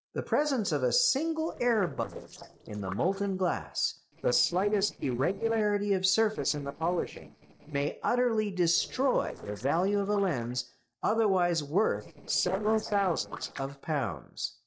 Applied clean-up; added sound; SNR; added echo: neural separator model SepFormer DNS4.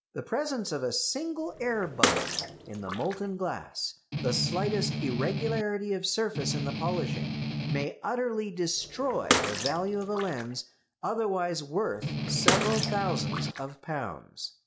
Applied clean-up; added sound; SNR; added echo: none; Bathtub (filling or washing) / Water / Splash, splatter + Strum; 0 dB; none.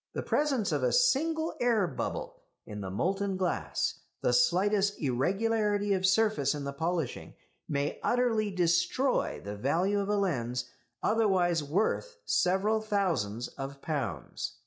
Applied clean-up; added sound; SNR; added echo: none; none; none; none.